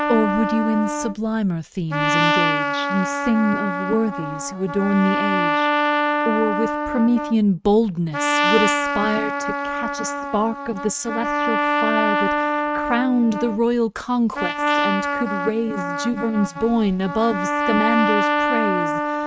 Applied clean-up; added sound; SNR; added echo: neural mask model RNNoise.